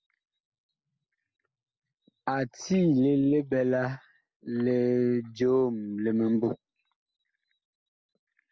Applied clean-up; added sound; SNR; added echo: none; none; none; none.